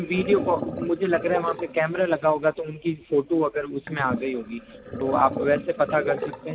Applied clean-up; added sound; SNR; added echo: none; Sink (filling or washing); 9 dB; none.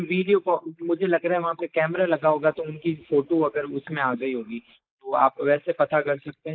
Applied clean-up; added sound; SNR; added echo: neural mask model Resemble Enhance denoiser.